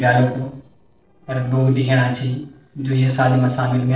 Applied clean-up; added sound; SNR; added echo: neural separator model SepFormer DNS4.